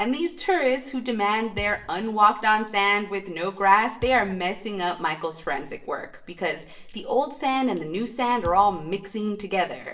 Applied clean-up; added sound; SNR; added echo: none; Thump, thud; 18 dB; reverberation time 0.6 s.